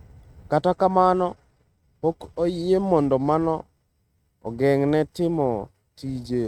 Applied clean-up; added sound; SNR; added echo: neural mask model RNNoise.